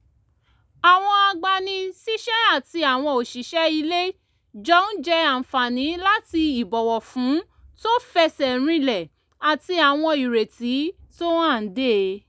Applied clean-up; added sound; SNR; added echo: none; none; none; none.